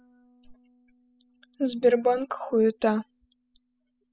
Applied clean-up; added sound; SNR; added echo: classical method spectral subtraction.